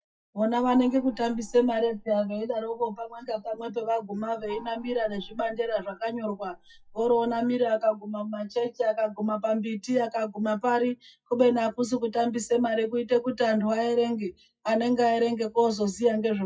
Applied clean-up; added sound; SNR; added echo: classical method WPE with log-MMSE.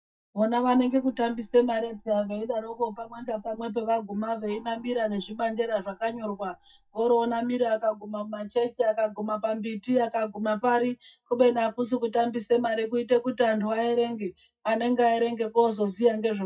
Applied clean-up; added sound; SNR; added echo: neural mask model DeepFilterNet 3.